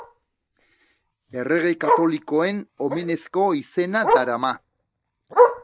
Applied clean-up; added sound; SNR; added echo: neural mask model DeepFilterNet 3.